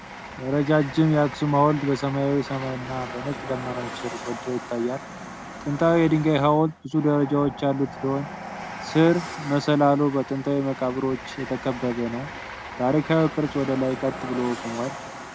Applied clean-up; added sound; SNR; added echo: none; Train; 12 dB; none.